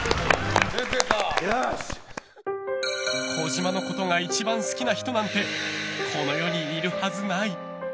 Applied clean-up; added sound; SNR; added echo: none; none; none; none.